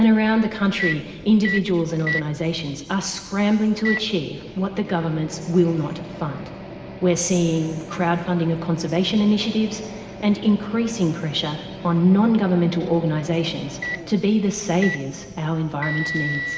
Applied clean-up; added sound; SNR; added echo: none; Microwave oven; 12 dB; reverberation time 1.7 s.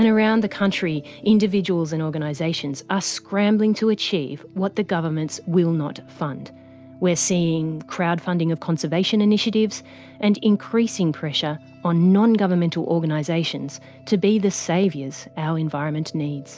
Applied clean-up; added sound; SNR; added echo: none; none; none; none.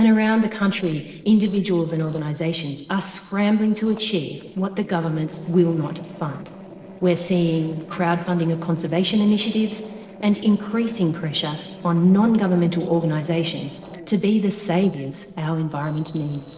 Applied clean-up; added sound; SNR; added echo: neural separator model SepFormer DNS4.